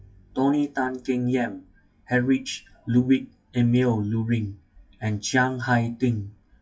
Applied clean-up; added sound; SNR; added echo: classical method WPE with log-MMSE.